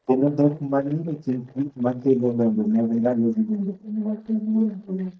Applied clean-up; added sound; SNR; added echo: neural mask model DeepFilterNet 3.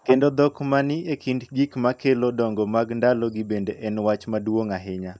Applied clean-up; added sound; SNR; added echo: none; none; none; none.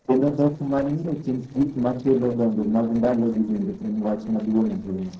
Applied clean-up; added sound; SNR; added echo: neural separator model SepFormer DNS4.